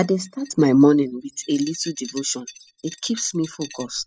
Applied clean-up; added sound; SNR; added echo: classical method spectral subtraction.